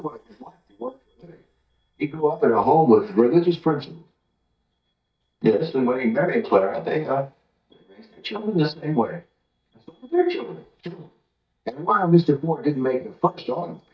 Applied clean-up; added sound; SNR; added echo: neural mask model DeepFilterNet 3.